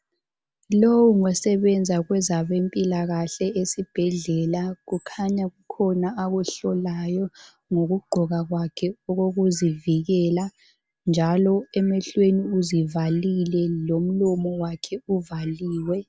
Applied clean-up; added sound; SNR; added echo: none; none; none; none.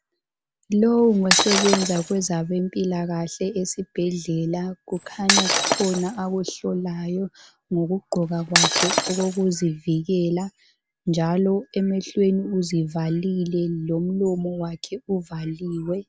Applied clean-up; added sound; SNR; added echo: none; Shatter; 0 dB; none.